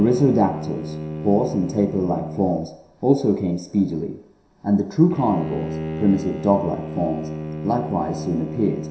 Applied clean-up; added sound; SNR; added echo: none; Bowed string instrument; 9 dB; reverberation time 0.7 s.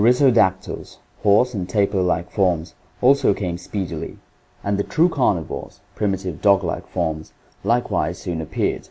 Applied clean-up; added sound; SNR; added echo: none; none; none; none.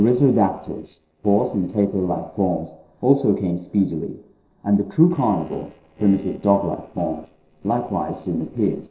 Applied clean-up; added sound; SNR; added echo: neural separator model SepFormer DNS4.